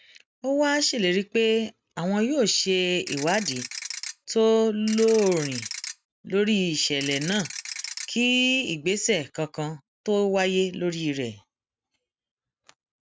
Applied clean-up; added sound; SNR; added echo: none; Ratchet, pawl / Percussion; 10 dB; none.